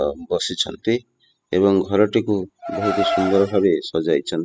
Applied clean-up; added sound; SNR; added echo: classical method spectral subtraction.